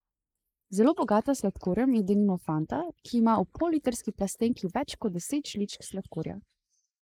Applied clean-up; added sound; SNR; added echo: neural mask model Resemble Enhance denoiser.